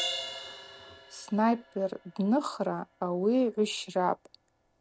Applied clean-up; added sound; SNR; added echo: none; Crash cymbal; 13 dB; none.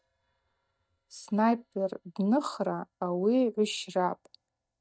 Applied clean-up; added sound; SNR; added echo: neural mask model DeepFilterNet 3.